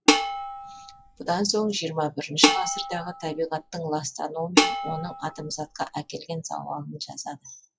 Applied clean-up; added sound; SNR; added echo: classical method log-MMSE.